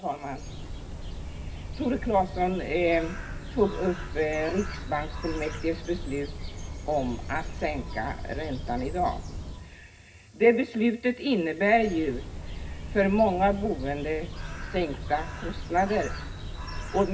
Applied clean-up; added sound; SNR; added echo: none; Bird; 8 dB; reverberation time 0.4 s.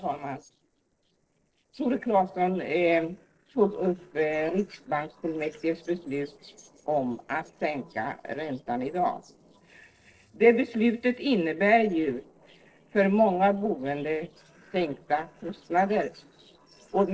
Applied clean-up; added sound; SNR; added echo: neural separator model SepFormer DNS4.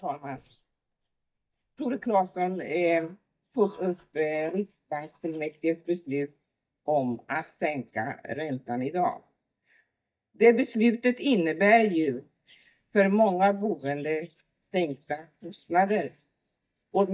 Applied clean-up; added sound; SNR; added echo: neural mask model DeepFilterNet 3.